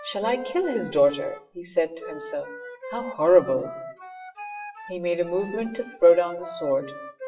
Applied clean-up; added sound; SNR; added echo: classical method WPE with log-MMSE.